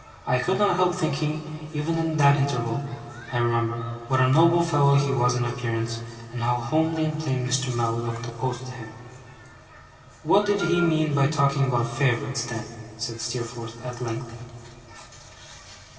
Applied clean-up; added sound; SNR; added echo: none; Wind instrument, woodwind instrument; 11 dB; reverberation time 2.8 s.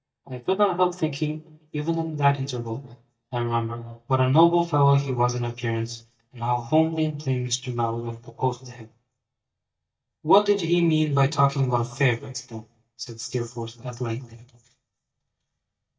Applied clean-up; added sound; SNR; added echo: neural mask model DeepFilterNet 3.